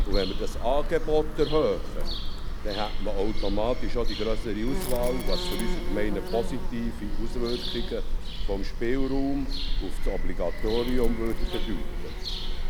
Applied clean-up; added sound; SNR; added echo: none; Bird vocalization, bird call, bird song; -4 dB; none.